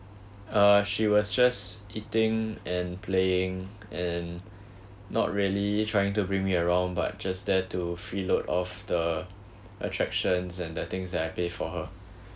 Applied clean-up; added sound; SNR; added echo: none; none; none; none.